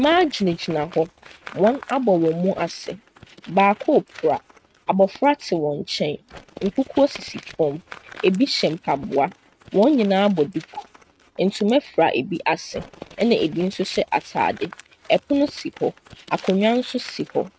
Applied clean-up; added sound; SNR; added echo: neural mask model RNNoise.